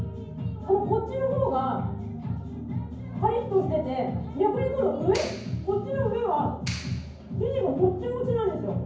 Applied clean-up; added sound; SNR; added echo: none; Clapping; 17 dB; reverberation time 0.9 s.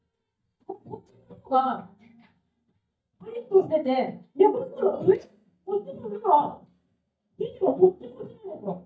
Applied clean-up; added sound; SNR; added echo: neural mask model DeepFilterNet 3.